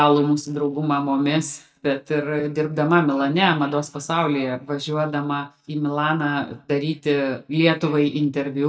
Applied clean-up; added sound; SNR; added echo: neural mask model DeepFilterNet 3.